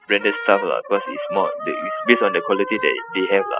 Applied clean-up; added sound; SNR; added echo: classical method spectral subtraction.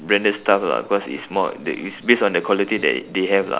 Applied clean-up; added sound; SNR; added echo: none; none; none; none.